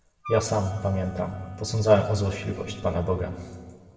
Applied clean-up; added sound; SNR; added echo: none; Wind instrument, woodwind instrument; 18 dB; reverberation time 1.5 s.